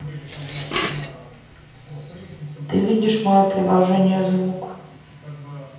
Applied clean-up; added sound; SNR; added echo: none; Dishes, pots, and pans; 10 dB; reverberation time 0.9 s.